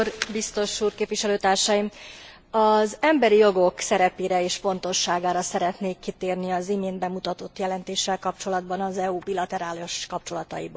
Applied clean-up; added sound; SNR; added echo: none; none; none; none.